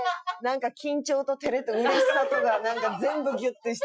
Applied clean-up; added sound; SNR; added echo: classical method Wiener filter.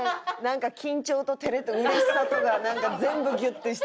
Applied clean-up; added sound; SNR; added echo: none; Fireworks; 20 dB; none.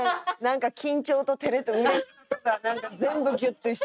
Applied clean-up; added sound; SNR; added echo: neural mask model RNNoise.